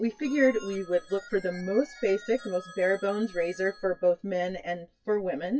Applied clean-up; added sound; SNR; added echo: classical method WPE with log-MMSE.